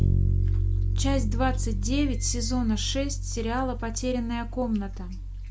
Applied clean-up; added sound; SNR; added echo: none; Bass guitar; -3 dB; none.